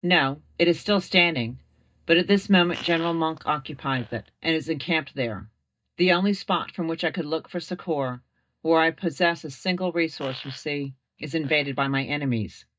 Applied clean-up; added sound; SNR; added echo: neural mask model DeepFilterNet 3.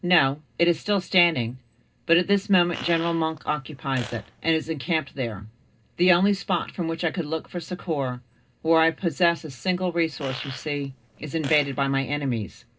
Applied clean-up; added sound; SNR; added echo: neural separator model SepFormer DNS4.